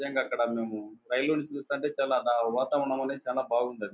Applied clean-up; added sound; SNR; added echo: none; none; none; none.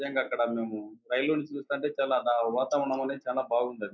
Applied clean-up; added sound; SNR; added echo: neural mask model Resemble Enhance denoiser.